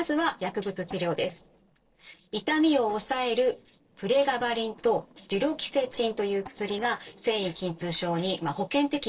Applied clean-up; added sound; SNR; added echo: neural separator model SepFormer DNS4.